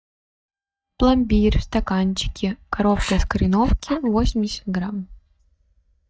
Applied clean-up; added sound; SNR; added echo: neural mask model DeepFilterNet 3.